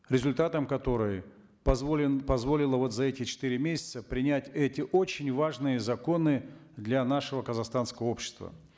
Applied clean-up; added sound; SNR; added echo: none; none; none; none.